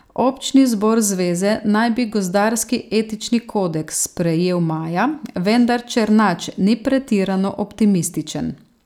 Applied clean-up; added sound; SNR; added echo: none; none; none; none.